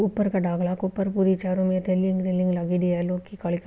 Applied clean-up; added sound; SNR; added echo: none; none; none; none.